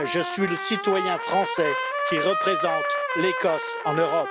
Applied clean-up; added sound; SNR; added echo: none; Trumpet; 2 dB; none.